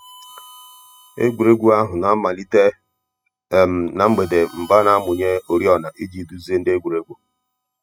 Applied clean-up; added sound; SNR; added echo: classical method spectral subtraction.